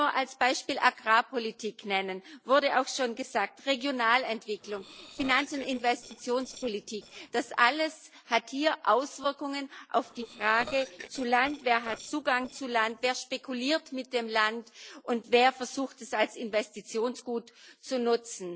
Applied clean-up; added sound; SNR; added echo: neural separator model SepFormer DNS4.